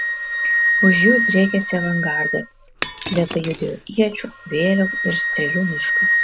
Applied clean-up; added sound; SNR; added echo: none; Wind instrument, woodwind instrument + Shatter; 0 dB; none.